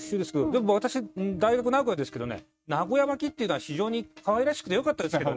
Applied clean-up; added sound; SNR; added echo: neural mask model RNNoise.